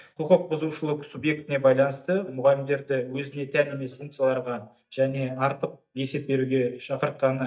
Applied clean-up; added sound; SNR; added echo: neural mask model DeepFilterNet 3.